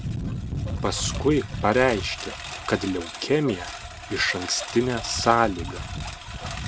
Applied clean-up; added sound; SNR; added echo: none; Engine; 7 dB; none.